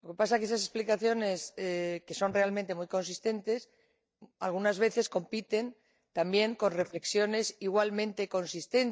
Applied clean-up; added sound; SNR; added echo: neural mask model DeepFilterNet 3.